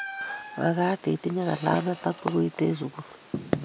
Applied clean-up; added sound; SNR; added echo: none; Squeak; 13 dB; none.